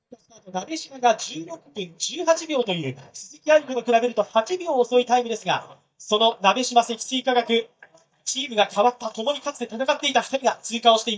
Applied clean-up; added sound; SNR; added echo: neural mask model DeepFilterNet 3.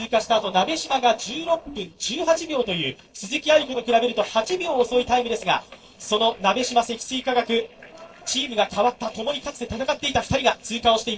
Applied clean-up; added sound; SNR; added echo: neural separator model SepFormer DNS4.